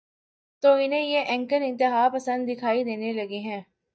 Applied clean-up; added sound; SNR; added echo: neural mask model DeepFilterNet 3.